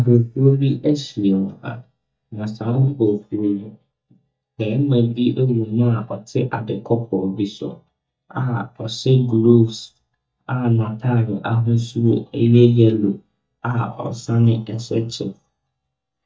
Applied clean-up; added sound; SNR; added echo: neural mask model DeepFilterNet 3.